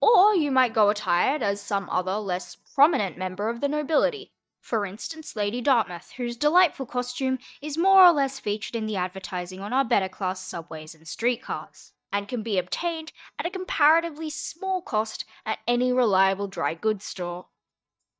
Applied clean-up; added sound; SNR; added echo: neural mask model DeepFilterNet 3.